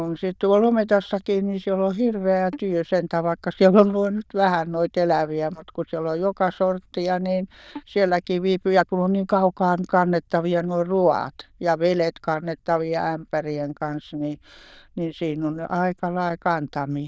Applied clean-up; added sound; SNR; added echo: neural diffusion model UNIVERSE++.